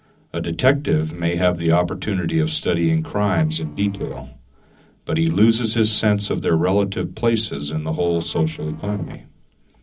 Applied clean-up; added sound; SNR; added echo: neural separator model SepFormer DNS4.